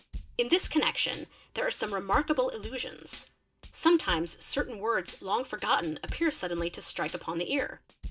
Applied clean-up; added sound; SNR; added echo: none; Tambourine / Drum / Drum kit; 14 dB; none.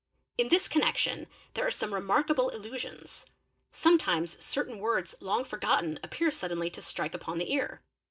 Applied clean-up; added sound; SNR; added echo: none; none; none; none.